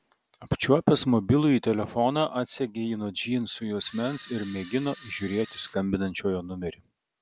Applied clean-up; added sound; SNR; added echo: none; Camera; 14 dB; none.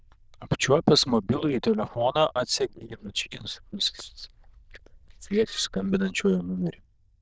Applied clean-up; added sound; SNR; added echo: neural diffusion model UNIVERSE++.